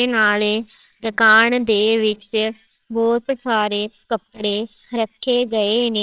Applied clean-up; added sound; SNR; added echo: neural separator model SepFormer WHAMR!.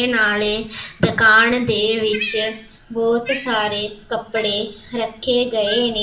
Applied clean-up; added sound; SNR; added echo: none; Cat; 15 dB; reverberation time 0.4 s.